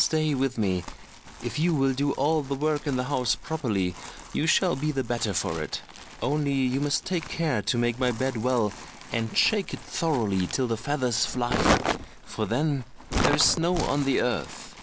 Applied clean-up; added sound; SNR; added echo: none; Crumpling, crinkling; 8 dB; none.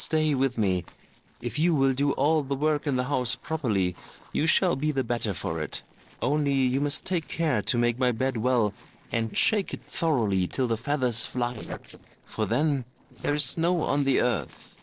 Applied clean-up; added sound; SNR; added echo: neural separator model SepFormer DNS4.